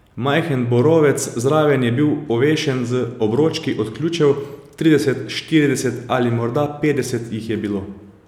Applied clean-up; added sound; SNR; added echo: none; none; none; none.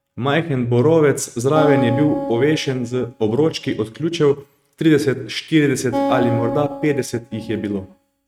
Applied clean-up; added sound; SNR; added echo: neural mask model RNNoise.